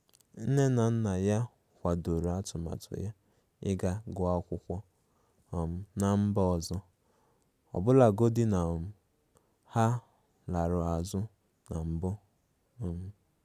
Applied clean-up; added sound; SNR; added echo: none; none; none; none.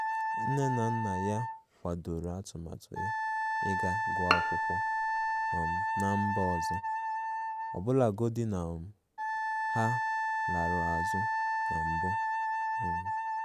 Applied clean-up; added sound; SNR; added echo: none; Wind instrument, woodwind instrument + Bowed string instrument; -3 dB; none.